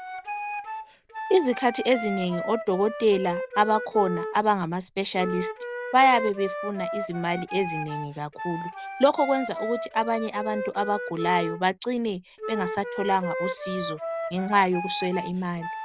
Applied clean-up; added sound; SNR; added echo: none; Wind instrument, woodwind instrument; 7 dB; none.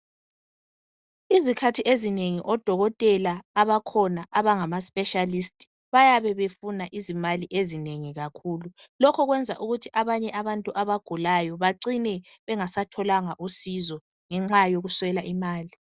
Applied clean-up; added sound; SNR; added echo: none; none; none; none.